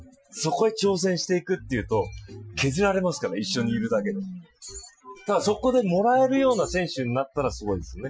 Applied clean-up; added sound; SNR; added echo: classical method Wiener filter.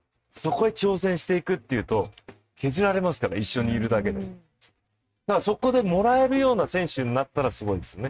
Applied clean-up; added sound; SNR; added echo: neural mask model RNNoise.